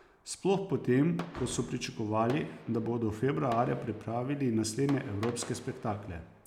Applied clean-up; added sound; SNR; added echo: none; Fireworks; 18 dB; none.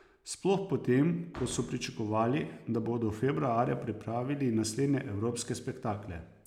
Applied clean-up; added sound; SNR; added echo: none; none; none; none.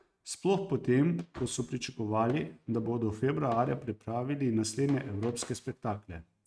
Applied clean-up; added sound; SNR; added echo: neural mask model RNNoise.